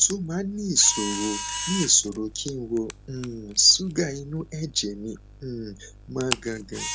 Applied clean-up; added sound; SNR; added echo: none; Camera; 10 dB; none.